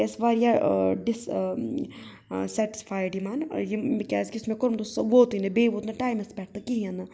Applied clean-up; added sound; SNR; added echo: none; none; none; none.